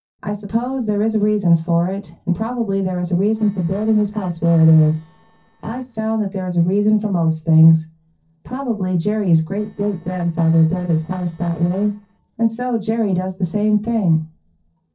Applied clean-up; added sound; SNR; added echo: neural separator model SepFormer DNS4.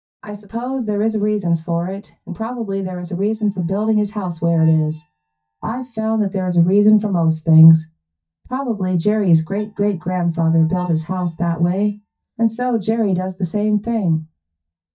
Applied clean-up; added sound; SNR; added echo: neural mask model DeepFilterNet 3.